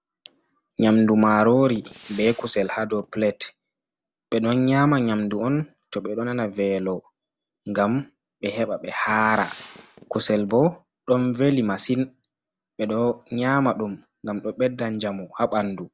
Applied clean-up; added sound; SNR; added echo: none; Gunshot, gunfire; 20 dB; none.